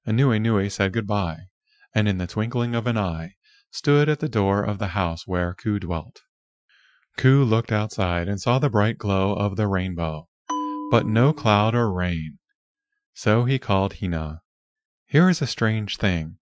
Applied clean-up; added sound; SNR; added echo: classical method Wiener filter.